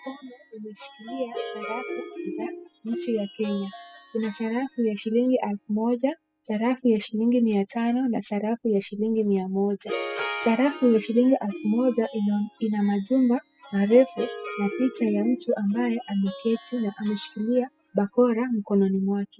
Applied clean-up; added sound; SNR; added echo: classical method spectral subtraction.